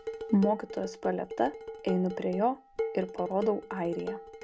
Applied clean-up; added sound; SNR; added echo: none; Dishes, pots, and pans; 8 dB; none.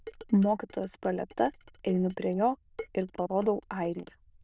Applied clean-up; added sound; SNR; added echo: neural diffusion model UNIVERSE++.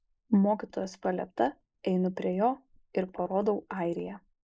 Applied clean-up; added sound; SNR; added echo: neural mask model Resemble Enhance denoiser.